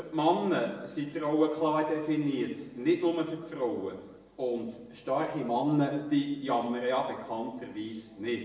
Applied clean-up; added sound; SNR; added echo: none; none; none; reverberation time 0.9 s.